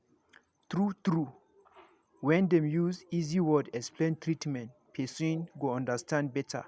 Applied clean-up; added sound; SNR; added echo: none; none; none; none.